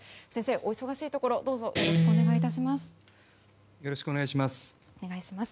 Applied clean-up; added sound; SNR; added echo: none; Guitar; -3 dB; none.